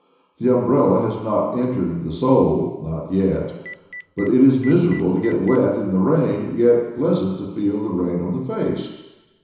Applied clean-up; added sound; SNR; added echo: none; Telephone; 19 dB; reverberation time 1.0 s.